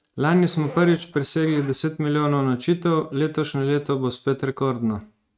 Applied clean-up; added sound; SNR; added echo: neural mask model RNNoise.